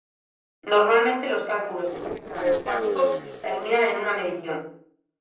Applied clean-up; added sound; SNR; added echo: neural separator model SepFormer DNS4.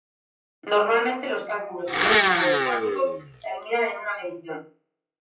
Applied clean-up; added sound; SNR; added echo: classical method WPE with log-MMSE.